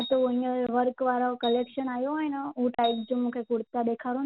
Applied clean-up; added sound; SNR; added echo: none; Piano; 19 dB; none.